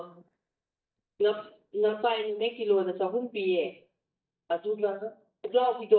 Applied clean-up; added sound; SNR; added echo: neural mask model DeepFilterNet 3.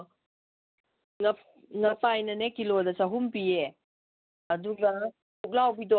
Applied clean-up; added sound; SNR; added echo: none; none; none; none.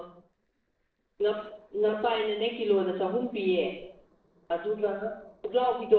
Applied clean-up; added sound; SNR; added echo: neural separator model SepFormer DNS4.